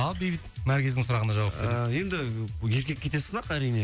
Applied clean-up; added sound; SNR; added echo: none; none; none; none.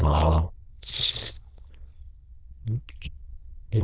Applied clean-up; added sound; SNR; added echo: neural diffusion model UNIVERSE++.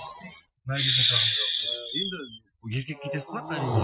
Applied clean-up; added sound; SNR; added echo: classical method Wiener filter.